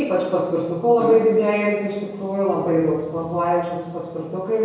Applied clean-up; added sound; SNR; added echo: none; none; none; reverberation time 1.0 s.